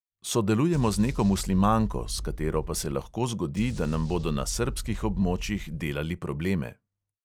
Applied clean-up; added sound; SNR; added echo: none; Boom; 8 dB; none.